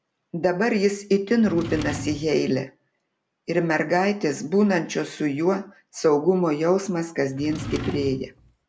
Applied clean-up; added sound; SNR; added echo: none; Drawer open or close; 11 dB; none.